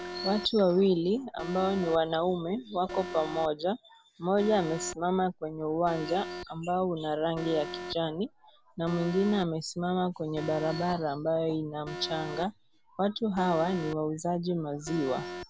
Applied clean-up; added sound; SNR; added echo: none; Alarm; 13 dB; none.